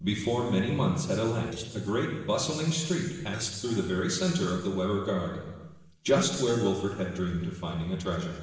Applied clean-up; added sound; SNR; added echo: neural separator model SepFormer DNS4.